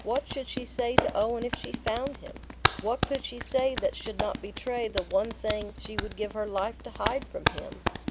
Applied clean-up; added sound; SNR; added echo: none; Hands; 1 dB; none.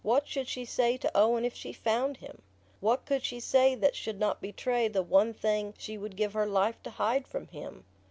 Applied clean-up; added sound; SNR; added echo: none; none; none; none.